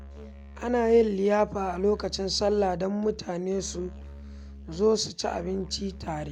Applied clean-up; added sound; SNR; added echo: none; Musical instrument; 16 dB; none.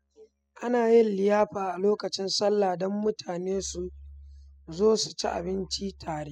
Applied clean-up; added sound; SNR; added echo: classical method spectral subtraction.